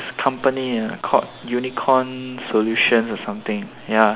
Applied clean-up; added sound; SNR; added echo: none; none; none; none.